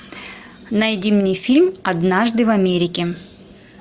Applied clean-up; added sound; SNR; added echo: none; none; none; none.